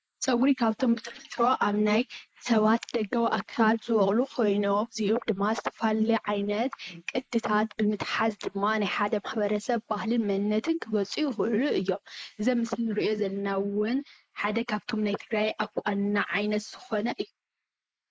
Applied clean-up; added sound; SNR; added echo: neural mask model Resemble Enhance denoiser.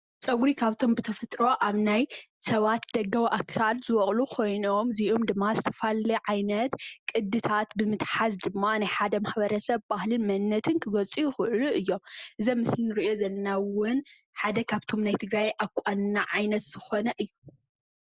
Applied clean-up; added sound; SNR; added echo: none; none; none; none.